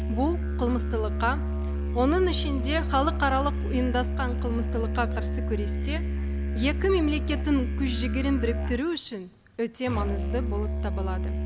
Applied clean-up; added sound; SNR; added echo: none; Musical instrument; -1 dB; none.